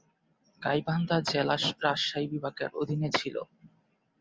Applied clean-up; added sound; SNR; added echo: none; none; none; none.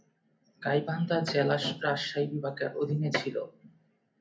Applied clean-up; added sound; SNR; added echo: none; none; none; reverberation time 0.3 s.